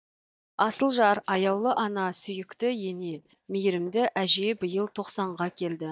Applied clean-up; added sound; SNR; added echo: neural mask model DeepFilterNet 3.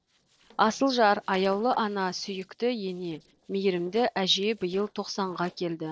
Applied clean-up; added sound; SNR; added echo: neural separator model SepFormer DNS4.